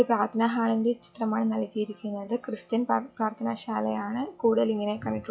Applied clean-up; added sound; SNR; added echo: classical method log-MMSE.